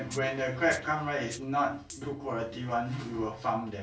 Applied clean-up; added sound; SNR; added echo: none; Rattle (instrument); 19 dB; reverberation time 0.3 s.